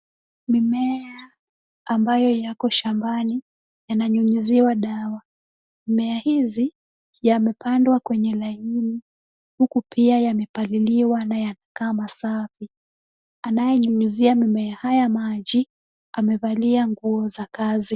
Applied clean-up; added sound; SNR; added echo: none; none; none; none.